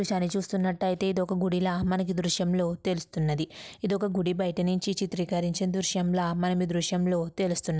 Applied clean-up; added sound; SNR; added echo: none; none; none; none.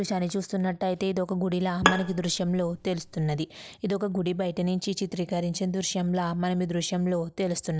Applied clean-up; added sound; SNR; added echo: none; Bowed string instrument; 4 dB; none.